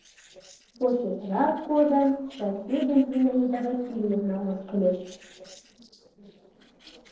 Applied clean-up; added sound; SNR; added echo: neural separator model SepFormer DNS4.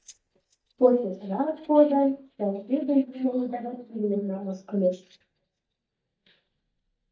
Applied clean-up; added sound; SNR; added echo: neural mask model DeepFilterNet 3.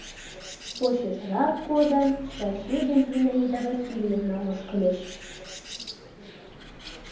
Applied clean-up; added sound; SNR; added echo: none; Bird; 15 dB; reverberation time 1.2 s.